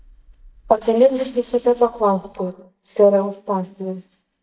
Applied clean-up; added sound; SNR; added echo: neural mask model DeepFilterNet 3.